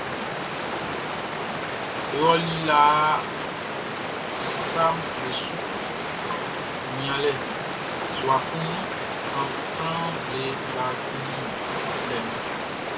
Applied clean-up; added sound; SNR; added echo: none; Water; 1 dB; reverberation time 0.2 s.